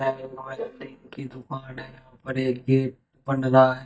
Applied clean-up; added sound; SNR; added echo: neural mask model DeepFilterNet 3.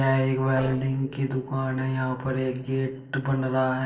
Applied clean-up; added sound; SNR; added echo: neural separator model SepFormer DNS4.